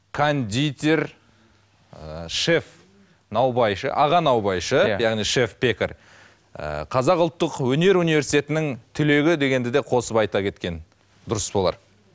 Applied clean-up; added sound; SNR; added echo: none; none; none; none.